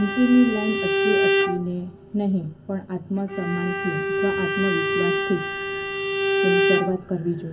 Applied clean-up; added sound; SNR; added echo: none; Bowed string instrument; -1 dB; reverberation time 0.3 s.